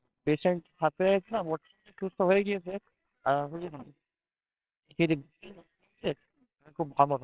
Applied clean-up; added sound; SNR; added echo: neural separator model SepFormer WHAMR!.